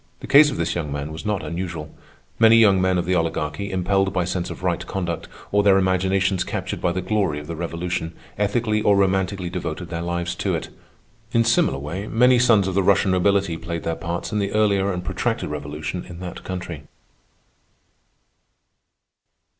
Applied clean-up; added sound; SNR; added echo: none; none; none; none.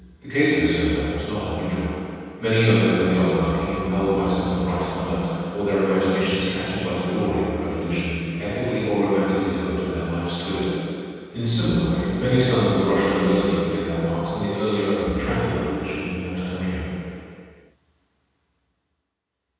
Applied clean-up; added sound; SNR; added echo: none; Bowed string instrument; 16 dB; reverberation time 2.1 s.